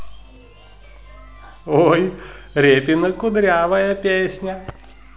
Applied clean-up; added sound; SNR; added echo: none; none; none; none.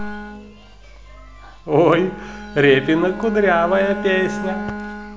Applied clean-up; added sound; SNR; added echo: none; Bowed string instrument; 11 dB; none.